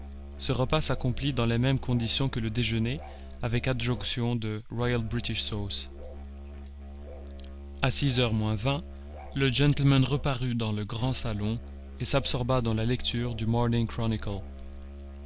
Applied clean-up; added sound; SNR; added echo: none; Musical instrument; 13 dB; none.